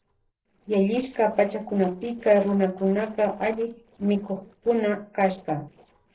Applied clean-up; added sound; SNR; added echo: neural separator model SepFormer DNS4.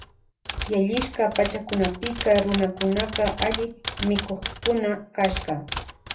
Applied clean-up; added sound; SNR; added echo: none; Typewriter; 8 dB; reverberation time 0.3 s.